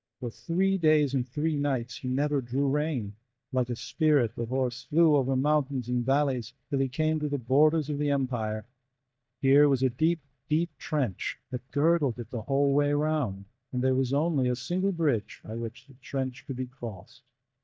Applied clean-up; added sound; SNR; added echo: neural mask model DeepFilterNet 3.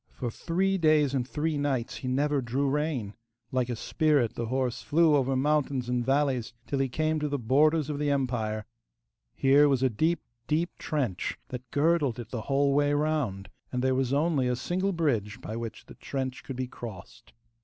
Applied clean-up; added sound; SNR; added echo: none; none; none; none.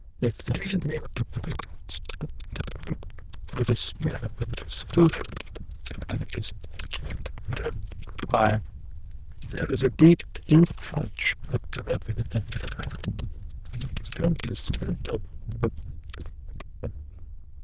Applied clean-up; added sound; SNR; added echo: neural diffusion model UNIVERSE++.